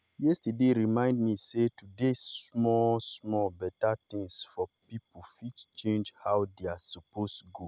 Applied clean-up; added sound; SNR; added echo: none; none; none; none.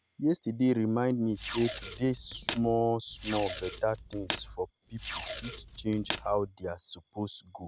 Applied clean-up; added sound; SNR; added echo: none; Packing tape, duct tape; 3 dB; none.